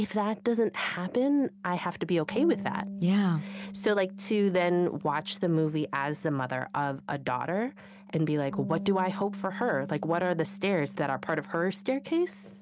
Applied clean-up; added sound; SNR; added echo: none; Bass guitar; 13 dB; none.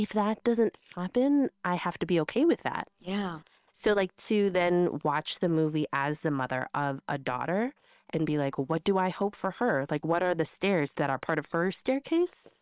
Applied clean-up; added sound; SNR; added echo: neural separator model SepFormer WHAM!.